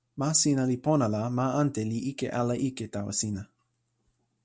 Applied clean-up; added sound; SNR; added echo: none; none; none; none.